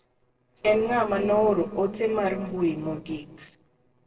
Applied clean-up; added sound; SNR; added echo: neural separator model SepFormer DNS4.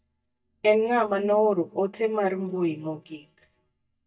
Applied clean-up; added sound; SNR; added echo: neural mask model DeepFilterNet 3.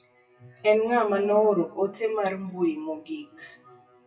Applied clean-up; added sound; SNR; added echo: classical method WPE with log-MMSE.